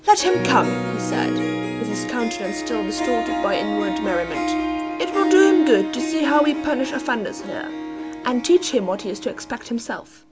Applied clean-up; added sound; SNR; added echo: none; Harp + Electric guitar / Strum; 2 dB; none.